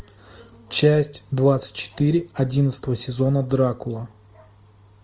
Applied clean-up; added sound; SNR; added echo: none; none; none; none.